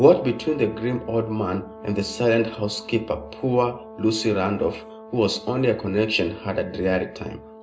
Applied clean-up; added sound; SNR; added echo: none; Brass instrument; 18 dB; reverberation time 0.2 s.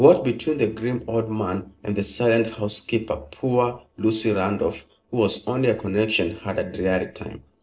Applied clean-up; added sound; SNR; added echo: neural separator model SepFormer DNS4.